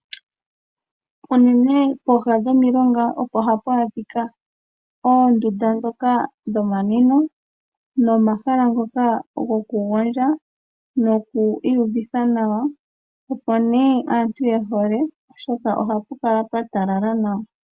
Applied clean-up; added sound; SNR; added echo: none; none; none; none.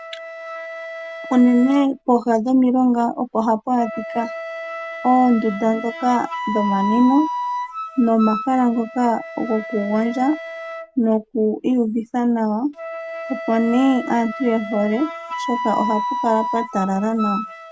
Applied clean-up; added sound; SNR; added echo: none; Wind instrument, woodwind instrument; 9 dB; none.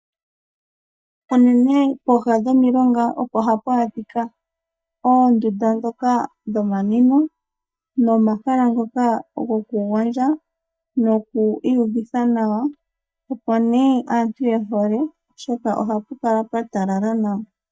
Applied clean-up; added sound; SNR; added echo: neural mask model DeepFilterNet 3.